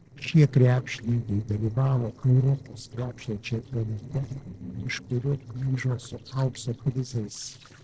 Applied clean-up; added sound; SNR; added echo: neural separator model SepFormer DNS4.